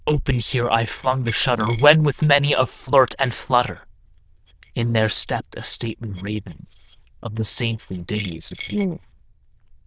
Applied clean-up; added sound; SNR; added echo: neural diffusion model UNIVERSE++.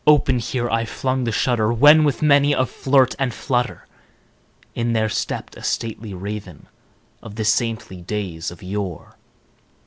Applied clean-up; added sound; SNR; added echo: none; none; none; none.